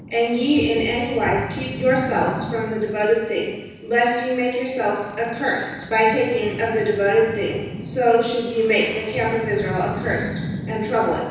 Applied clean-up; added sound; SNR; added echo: none; Boat, Water vehicle; 11 dB; reverberation time 1.1 s.